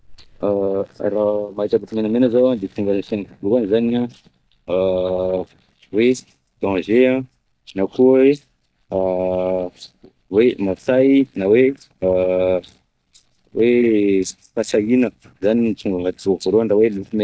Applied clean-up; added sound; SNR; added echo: neural mask model DeepFilterNet 3.